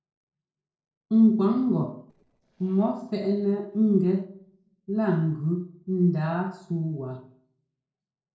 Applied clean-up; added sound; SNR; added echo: neural separator model SepFormer DNS4.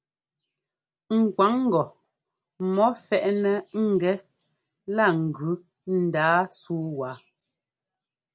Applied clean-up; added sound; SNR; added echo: none; none; none; none.